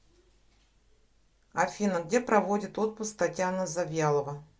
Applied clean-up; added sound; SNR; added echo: none; none; none; none.